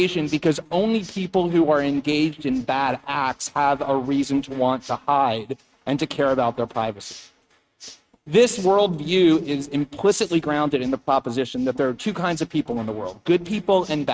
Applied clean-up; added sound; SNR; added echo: neural mask model RNNoise.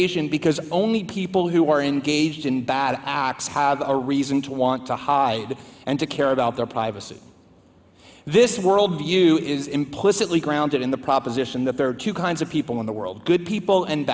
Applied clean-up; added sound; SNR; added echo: none; none; none; none.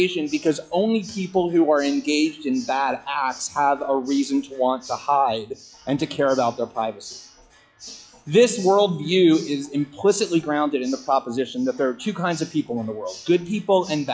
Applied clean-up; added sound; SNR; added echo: classical method log-MMSE.